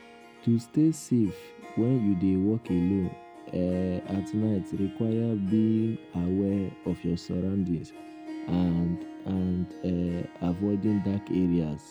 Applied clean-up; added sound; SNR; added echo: none; Harp; 16 dB; none.